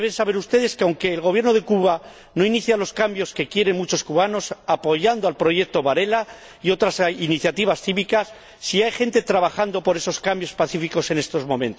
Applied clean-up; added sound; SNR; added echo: none; none; none; none.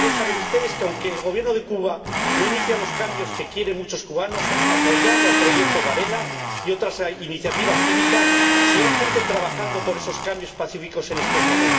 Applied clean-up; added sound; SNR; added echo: none; Domestic sounds, home sounds; -4 dB; reverberation time 2.3 s.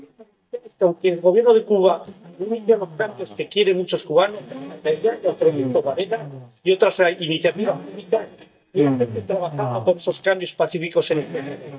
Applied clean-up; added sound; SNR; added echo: neural mask model DeepFilterNet 3.